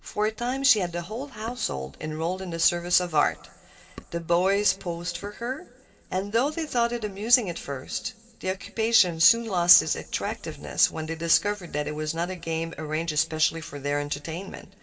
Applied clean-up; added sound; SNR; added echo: none; none; none; reverberation time 2.1 s.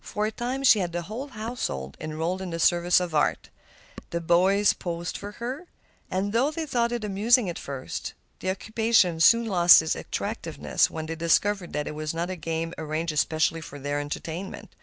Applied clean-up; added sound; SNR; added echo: none; none; none; none.